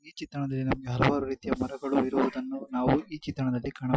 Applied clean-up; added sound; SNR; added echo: classical method Wiener filter.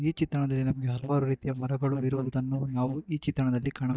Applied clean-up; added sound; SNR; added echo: neural mask model DeepFilterNet 3.